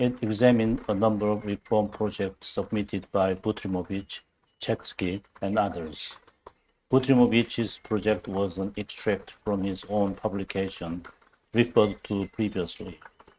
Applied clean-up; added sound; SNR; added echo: neural mask model RNNoise.